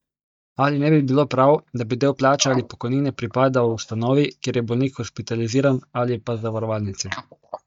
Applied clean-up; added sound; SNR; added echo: neural mask model DeepFilterNet 3.